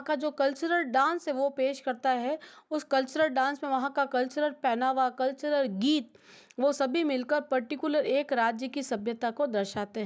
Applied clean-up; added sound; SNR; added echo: none; none; none; none.